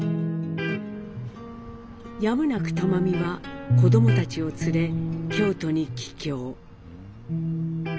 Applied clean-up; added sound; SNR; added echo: none; Electric guitar; -2 dB; none.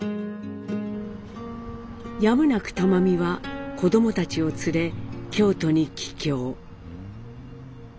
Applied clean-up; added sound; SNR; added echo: none; none; none; none.